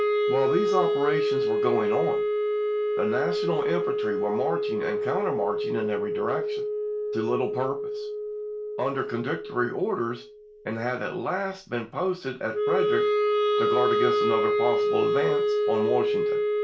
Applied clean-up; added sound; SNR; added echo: none; Wind instrument, woodwind instrument; -4 dB; reverberation time 0.3 s.